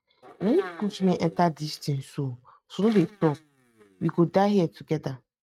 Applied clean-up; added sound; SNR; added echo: neural mask model RNNoise.